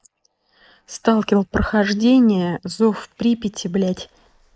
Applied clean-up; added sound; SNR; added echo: neural mask model Resemble Enhance denoiser.